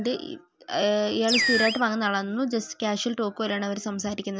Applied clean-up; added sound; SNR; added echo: none; Animal; 2 dB; none.